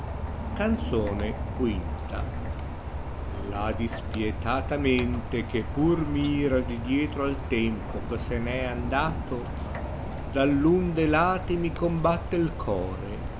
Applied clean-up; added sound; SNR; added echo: none; Rain; 4 dB; none.